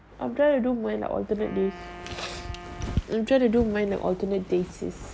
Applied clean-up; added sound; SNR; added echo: none; Wind instrument, woodwind instrument; 19 dB; none.